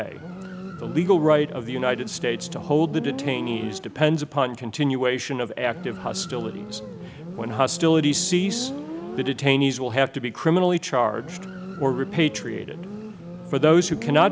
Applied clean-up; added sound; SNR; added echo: none; Motorcycle; 12 dB; none.